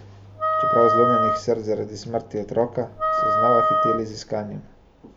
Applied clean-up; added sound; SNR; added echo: none; Wind instrument, woodwind instrument; -4 dB; none.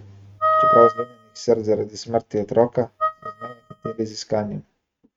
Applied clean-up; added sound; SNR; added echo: neural mask model RNNoise.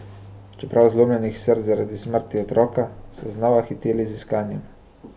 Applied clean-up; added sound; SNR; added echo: none; none; none; none.